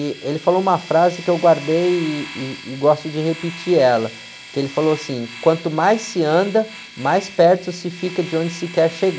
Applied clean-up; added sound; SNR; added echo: none; Domestic sounds, home sounds; 17 dB; none.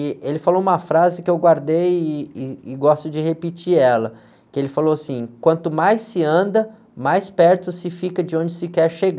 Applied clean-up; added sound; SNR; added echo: none; none; none; none.